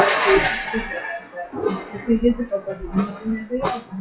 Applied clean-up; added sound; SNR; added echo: classical method WPE with log-MMSE.